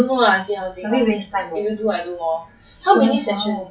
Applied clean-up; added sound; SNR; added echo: classical method WPE with log-MMSE.